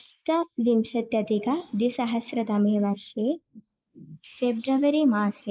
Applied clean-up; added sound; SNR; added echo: neural mask model Resemble Enhance denoiser.